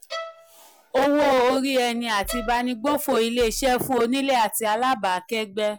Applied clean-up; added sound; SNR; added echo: none; Bowed string instrument + Bass drum; 16 dB; none.